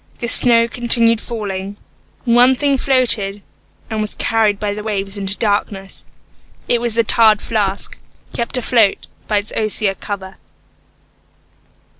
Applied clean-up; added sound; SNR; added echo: none; Bell; 12 dB; none.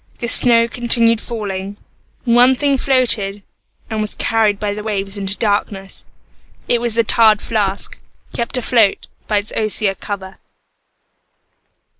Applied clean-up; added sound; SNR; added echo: neural mask model Resemble Enhance denoiser.